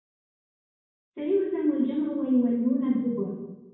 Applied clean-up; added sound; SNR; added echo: none; none; none; reverberation time 1.1 s.